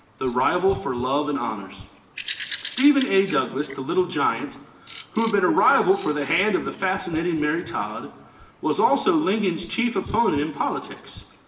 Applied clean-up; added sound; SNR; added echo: none; Bird vocalization, bird call, bird song; 16 dB; reverberation time 0.9 s.